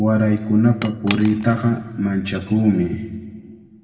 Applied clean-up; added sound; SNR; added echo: none; Cutlery, silverware / Chink, clink; 15 dB; reverberation time 1.5 s.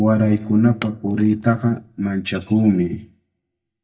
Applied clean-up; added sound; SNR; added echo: neural mask model DeepFilterNet 3.